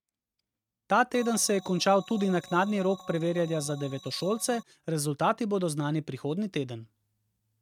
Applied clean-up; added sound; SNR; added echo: neural mask model RNNoise.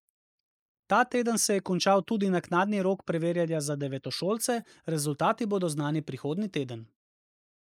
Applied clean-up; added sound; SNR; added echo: neural mask model Resemble Enhance denoiser.